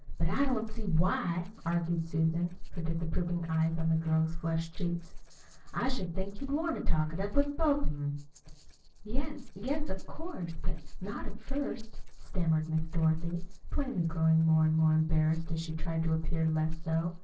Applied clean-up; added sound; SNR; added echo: neural separator model SepFormer DNS4.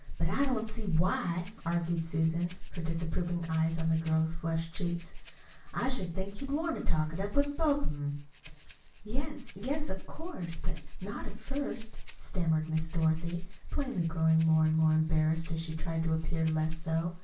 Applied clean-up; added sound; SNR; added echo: none; Breathing; 12 dB; reverberation time 0.3 s.